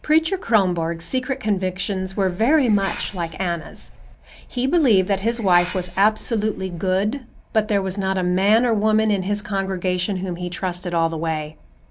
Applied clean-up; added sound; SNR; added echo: none; Hiss; 15 dB; none.